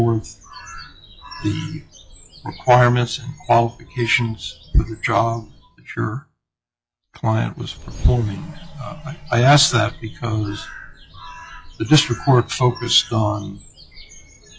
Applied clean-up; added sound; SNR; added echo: classical method log-MMSE.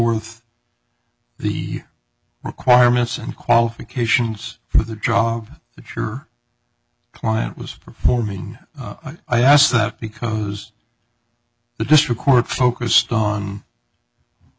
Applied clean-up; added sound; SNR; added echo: none; none; none; none.